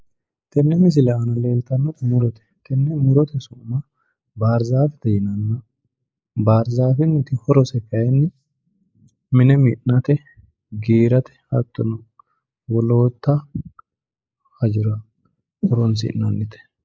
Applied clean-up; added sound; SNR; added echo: neural mask model Resemble Enhance denoiser.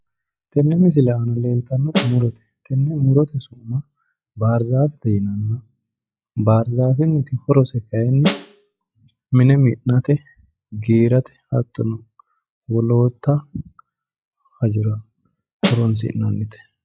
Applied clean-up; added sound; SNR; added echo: classical method log-MMSE.